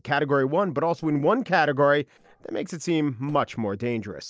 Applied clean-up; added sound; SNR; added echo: neural separator model SepFormer DNS4.